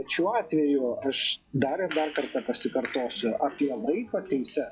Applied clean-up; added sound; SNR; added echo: classical method log-MMSE.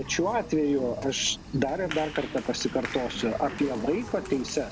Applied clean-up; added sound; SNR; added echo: none; Applause; 11 dB; none.